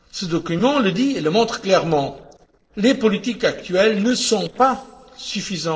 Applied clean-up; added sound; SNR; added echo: neural separator model SepFormer DNS4.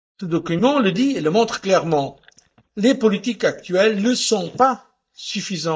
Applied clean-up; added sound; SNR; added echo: neural mask model DeepFilterNet 3.